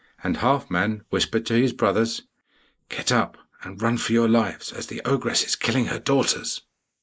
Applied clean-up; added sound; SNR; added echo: neural mask model Resemble Enhance denoiser.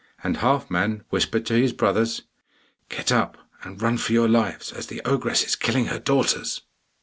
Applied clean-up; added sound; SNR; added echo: none; none; none; none.